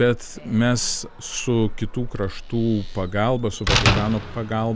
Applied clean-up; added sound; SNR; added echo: none; Slam; 4 dB; none.